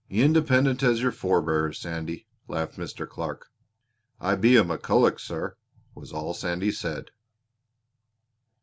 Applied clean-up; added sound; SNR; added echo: none; none; none; none.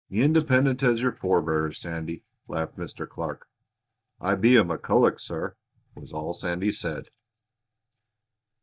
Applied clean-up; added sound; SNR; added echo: neural mask model DeepFilterNet 3.